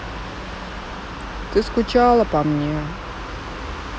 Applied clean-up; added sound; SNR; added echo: none; none; none; none.